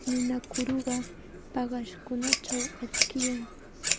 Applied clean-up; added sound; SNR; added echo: neural mask model Resemble Enhance denoiser.